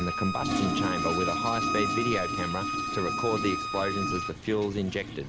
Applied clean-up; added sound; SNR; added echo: none; Toilet flush + Bowed string instrument; 0 dB; none.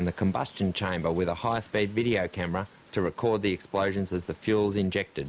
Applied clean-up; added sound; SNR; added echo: none; none; none; none.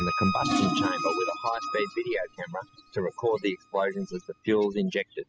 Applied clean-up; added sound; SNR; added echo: classical method spectral subtraction.